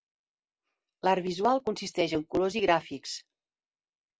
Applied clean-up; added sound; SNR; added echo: none; none; none; none.